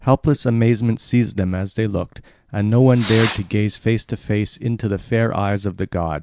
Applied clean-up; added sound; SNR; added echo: none; Fireworks; 8 dB; none.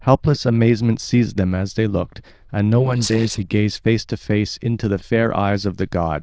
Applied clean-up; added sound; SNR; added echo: neural diffusion model UNIVERSE++.